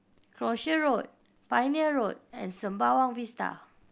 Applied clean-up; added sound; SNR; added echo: none; none; none; none.